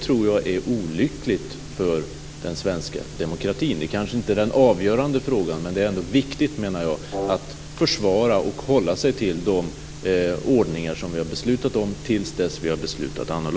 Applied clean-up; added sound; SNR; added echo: none; Brass instrument; 10 dB; none.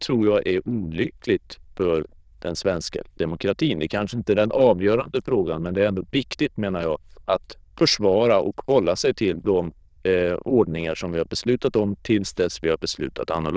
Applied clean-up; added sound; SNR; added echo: neural diffusion model UNIVERSE++.